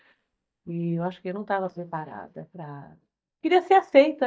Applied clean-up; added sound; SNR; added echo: neural mask model DeepFilterNet 3.